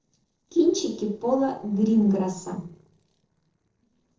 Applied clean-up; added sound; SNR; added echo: neural separator model SepFormer DNS4.